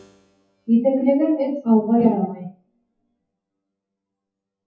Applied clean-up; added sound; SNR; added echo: classical method WPE with log-MMSE.